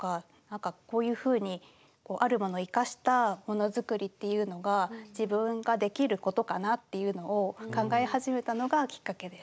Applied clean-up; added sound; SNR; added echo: none; none; none; none.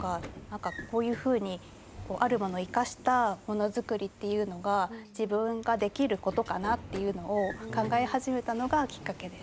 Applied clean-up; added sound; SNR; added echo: none; Sliding door / Train; 16 dB; none.